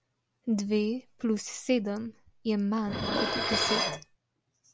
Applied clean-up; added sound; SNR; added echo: none; Dishes, pots, and pans; 2 dB; none.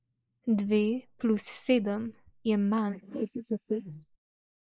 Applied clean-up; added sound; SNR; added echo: neural mask model Resemble Enhance denoiser.